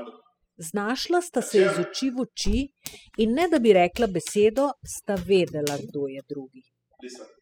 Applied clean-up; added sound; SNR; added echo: classical method spectral subtraction.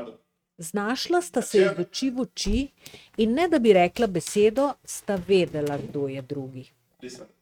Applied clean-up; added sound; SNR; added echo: neural mask model RNNoise.